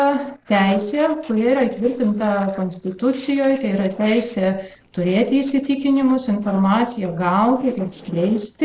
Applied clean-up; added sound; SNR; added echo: neural separator model SepFormer DNS4.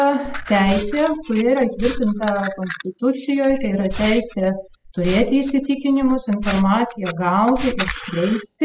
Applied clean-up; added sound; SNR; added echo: classical method spectral subtraction.